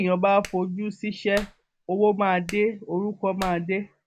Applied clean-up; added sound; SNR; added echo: none; Clapping; 19 dB; none.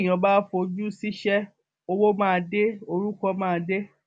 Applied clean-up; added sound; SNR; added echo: none; none; none; none.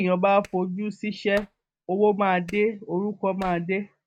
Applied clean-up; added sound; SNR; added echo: neural mask model RNNoise.